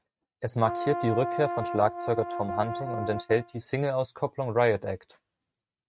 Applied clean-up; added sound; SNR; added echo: neural mask model RNNoise.